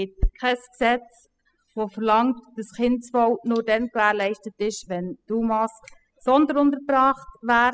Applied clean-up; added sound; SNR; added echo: classical method spectral subtraction.